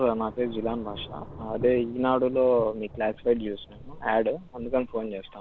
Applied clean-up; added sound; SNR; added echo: none; Thunder / Rain; 16 dB; none.